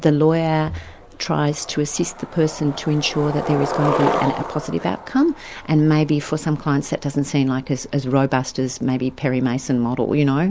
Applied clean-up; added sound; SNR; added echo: none; Skateboard; 11 dB; none.